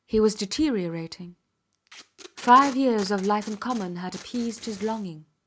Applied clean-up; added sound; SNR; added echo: none; Packing tape, duct tape; 18 dB; none.